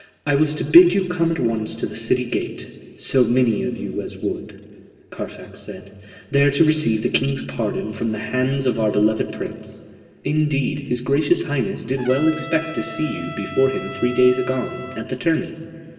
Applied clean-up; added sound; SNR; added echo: none; Trumpet; 13 dB; reverberation time 2.4 s.